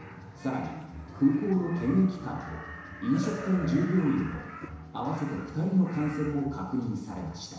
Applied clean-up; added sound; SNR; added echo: none; Crow; 16 dB; reverberation time 1.0 s.